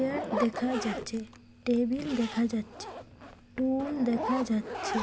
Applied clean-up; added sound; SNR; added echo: none; Zipper (clothing); 7 dB; none.